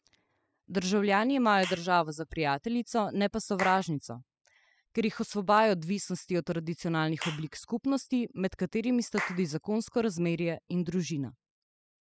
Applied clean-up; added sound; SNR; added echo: classical method spectral subtraction.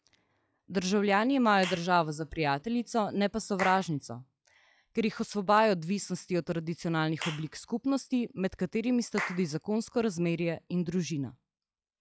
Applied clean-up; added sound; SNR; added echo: classical method log-MMSE.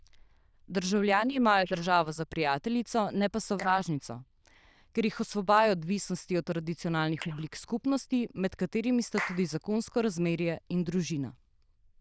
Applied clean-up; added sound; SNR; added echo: neural diffusion model UNIVERSE++.